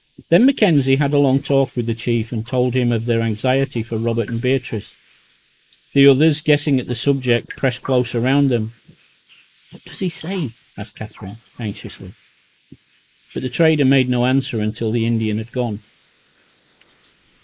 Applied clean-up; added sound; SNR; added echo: neural mask model Resemble Enhance denoiser.